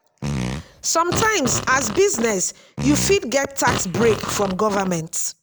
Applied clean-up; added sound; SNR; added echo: none; Fart; 7 dB; none.